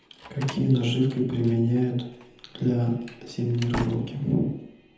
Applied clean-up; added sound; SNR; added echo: none; Slam; 17 dB; reverberation time 0.8 s.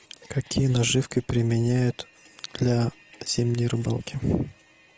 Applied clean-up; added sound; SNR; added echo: none; none; none; none.